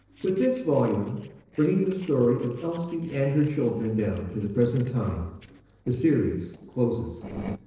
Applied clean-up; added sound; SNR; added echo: neural separator model SepFormer DNS4.